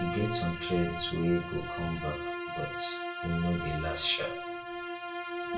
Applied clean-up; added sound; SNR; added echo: none; Bowed string instrument; 4 dB; reverberation time 0.4 s.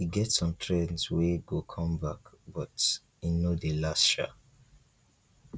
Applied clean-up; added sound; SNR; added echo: none; none; none; none.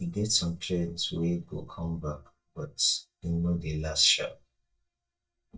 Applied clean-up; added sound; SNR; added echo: neural mask model DeepFilterNet 3.